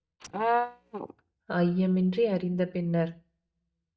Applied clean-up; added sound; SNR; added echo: neural mask model DeepFilterNet 3.